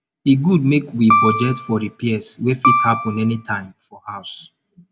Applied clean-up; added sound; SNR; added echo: none; Piano; 1 dB; none.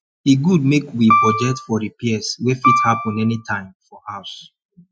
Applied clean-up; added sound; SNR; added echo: classical method Wiener filter.